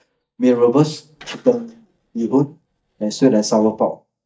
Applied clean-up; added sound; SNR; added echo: neural mask model DeepFilterNet 3.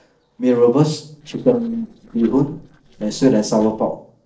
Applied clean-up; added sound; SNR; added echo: neural separator model SepFormer DNS4.